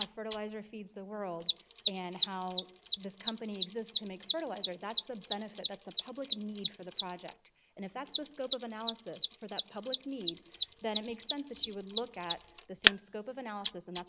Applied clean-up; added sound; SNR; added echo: none; Mechanisms; -3 dB; none.